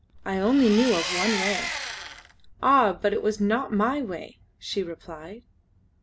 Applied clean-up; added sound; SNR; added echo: none; Engine; 6 dB; none.